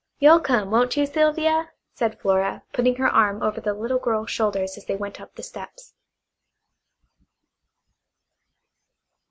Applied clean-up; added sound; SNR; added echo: none; none; none; none.